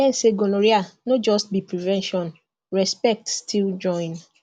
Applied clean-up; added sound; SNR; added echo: none; none; none; none.